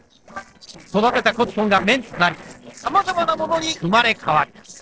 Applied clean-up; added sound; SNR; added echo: neural separator model SepFormer DNS4.